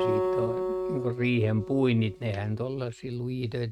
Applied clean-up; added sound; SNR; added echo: neural mask model RNNoise.